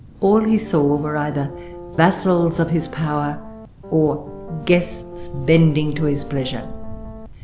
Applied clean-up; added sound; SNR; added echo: none; Thunder + Piano; 12 dB; none.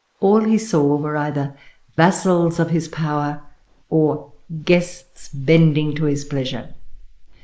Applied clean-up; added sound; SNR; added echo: neural mask model Resemble Enhance denoiser.